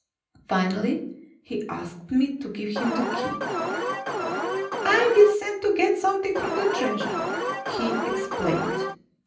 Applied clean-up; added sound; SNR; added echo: none; Alarm; 2 dB; reverberation time 0.6 s.